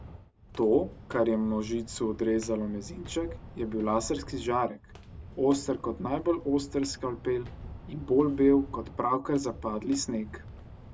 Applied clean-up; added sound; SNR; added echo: none; Walk, footsteps; 15 dB; none.